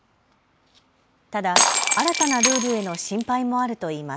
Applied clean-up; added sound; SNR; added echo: none; Shatter; -3 dB; none.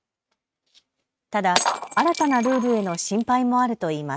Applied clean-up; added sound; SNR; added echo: neural mask model RNNoise.